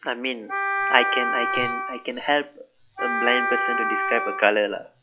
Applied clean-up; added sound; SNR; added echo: classical method log-MMSE.